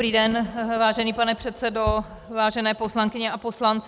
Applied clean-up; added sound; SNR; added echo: none; none; none; none.